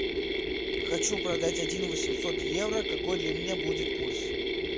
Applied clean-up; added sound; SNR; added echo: none; Mechanisms; -4 dB; none.